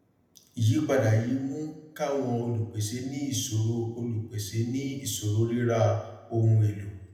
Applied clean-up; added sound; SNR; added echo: none; none; none; reverberation time 0.8 s.